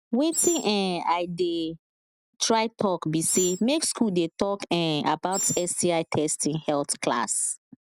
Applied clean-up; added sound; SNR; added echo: none; Animal; 9 dB; none.